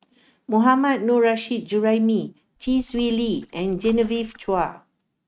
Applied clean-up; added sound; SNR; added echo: neural mask model RNNoise.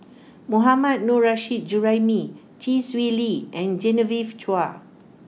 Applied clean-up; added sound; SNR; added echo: none; none; none; none.